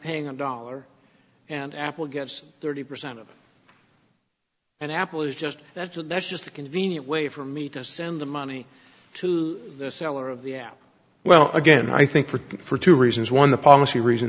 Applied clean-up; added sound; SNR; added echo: none; none; none; none.